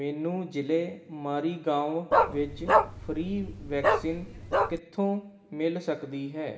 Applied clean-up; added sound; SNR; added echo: none; Bark; -4 dB; reverberation time 1.9 s.